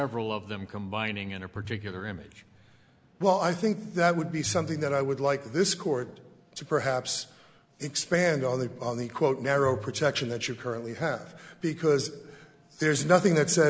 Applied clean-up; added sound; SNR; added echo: none; Piano; 18 dB; none.